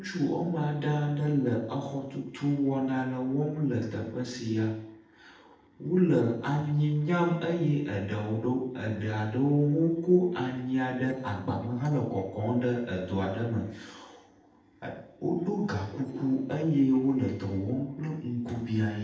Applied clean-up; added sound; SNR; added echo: neural separator model SepFormer DNS4.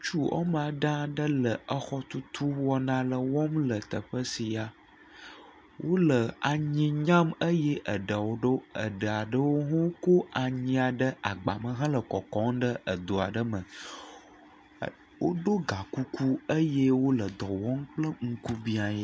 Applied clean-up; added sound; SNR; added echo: none; none; none; none.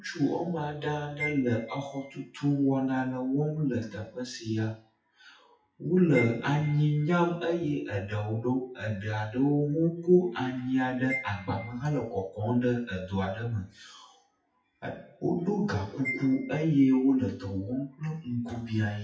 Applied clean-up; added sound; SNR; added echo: classical method WPE with log-MMSE.